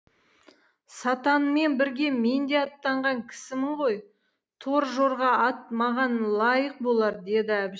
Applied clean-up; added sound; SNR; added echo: none; none; none; none.